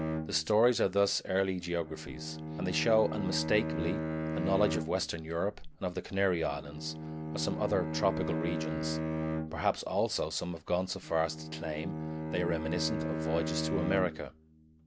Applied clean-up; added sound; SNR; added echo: none; Bowed string instrument; 4 dB; none.